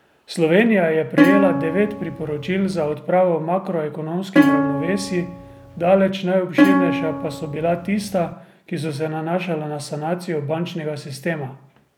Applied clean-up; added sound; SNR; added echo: none; Plucked string instrument; -1 dB; none.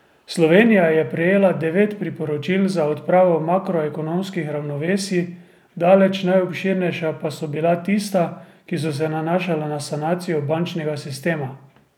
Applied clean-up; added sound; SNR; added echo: none; none; none; none.